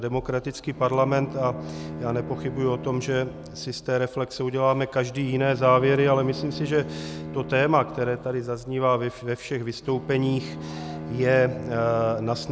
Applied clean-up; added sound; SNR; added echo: none; Bowed string instrument; 12 dB; none.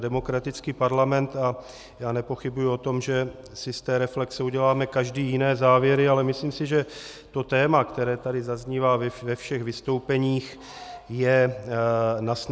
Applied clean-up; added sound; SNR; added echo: none; none; none; none.